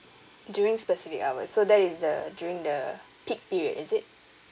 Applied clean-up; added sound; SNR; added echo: none; none; none; none.